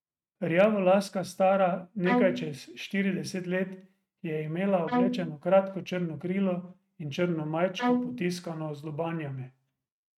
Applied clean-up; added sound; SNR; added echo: neural mask model RNNoise.